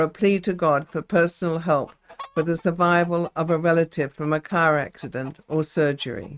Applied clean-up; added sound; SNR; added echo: neural mask model RNNoise.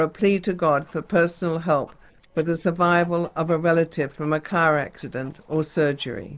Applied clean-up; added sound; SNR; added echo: neural separator model SepFormer DNS4.